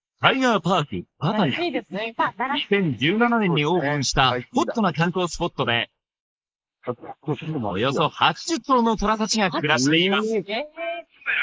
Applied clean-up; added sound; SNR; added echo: neural mask model Resemble Enhance denoiser.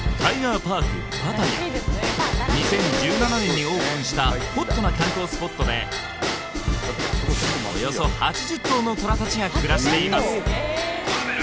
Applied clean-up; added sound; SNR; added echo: none; Bell / Drum / Drum kit; 1 dB; none.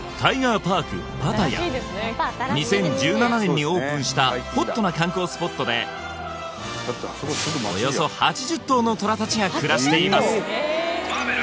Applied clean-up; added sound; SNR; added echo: none; none; none; none.